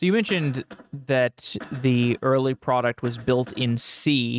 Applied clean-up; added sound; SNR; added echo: neural mask model RNNoise.